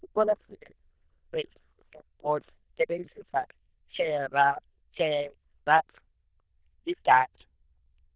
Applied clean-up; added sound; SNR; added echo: neural diffusion model UNIVERSE++.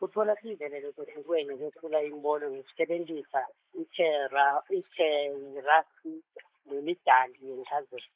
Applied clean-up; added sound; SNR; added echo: neural mask model Resemble Enhance denoiser.